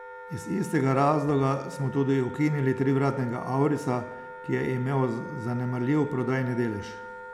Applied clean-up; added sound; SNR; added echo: none; Wind instrument, woodwind instrument; 14 dB; none.